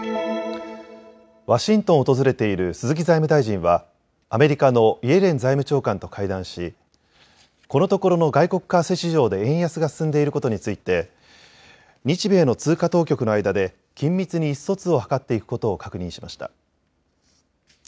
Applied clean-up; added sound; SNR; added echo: none; none; none; none.